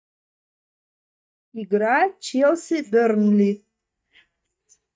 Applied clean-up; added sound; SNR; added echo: neural mask model DeepFilterNet 3.